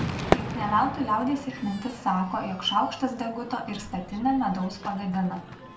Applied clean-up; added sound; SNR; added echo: none; Crowd / Fireworks; 6 dB; reverberation time 0.3 s.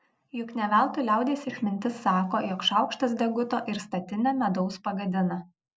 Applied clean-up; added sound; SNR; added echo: none; none; none; none.